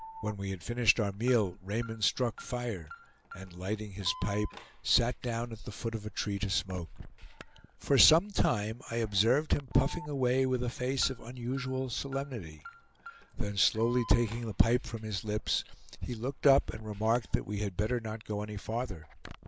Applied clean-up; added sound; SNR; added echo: none; Alarm; 18 dB; none.